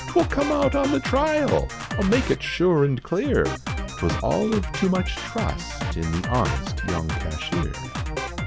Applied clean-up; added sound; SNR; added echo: none; Drum kit; 5 dB; none.